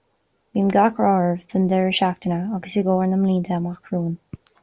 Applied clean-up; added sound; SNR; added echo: none; none; none; none.